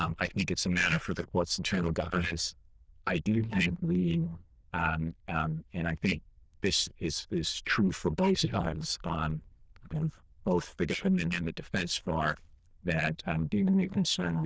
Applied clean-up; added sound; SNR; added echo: neural diffusion model UNIVERSE++.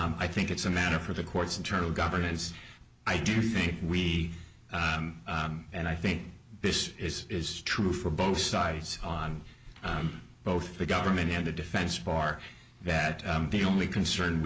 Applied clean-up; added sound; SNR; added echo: none; none; none; none.